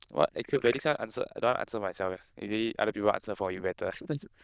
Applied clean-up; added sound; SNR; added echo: neural diffusion model UNIVERSE++.